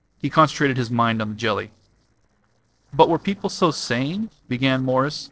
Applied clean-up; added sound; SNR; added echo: neural separator model SepFormer DNS4.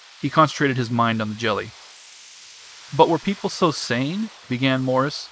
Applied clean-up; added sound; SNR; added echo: neural mask model Resemble Enhance denoiser.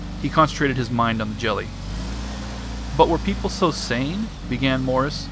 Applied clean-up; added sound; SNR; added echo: none; Accelerating, revving, vroom; 7 dB; none.